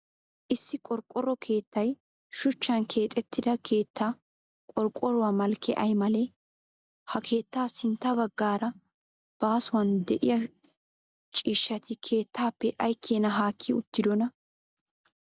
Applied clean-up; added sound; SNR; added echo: none; none; none; none.